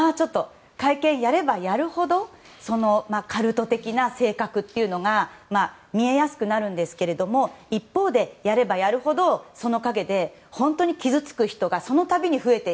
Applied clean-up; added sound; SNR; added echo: none; none; none; none.